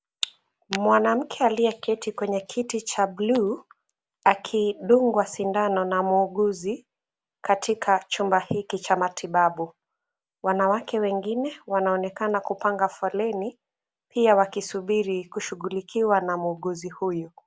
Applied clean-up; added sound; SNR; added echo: none; none; none; none.